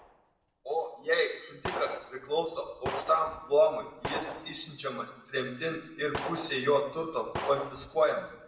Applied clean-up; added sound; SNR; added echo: none; Gunshot, gunfire; 11 dB; reverberation time 0.8 s.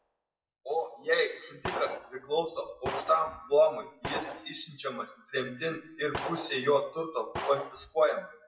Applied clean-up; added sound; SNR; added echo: classical method WPE with log-MMSE.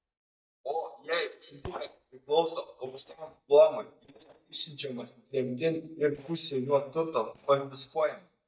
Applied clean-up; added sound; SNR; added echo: neural mask model DeepFilterNet 3.